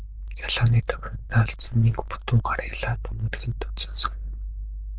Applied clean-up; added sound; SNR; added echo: neural diffusion model UNIVERSE++.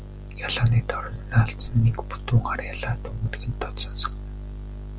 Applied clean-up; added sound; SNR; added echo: none; none; none; none.